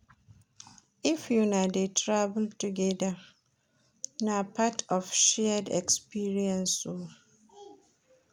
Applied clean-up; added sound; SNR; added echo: none; none; none; none.